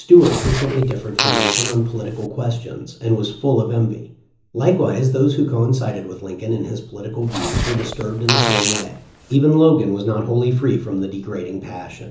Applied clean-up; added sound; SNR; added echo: none; Fart; 3 dB; reverberation time 0.7 s.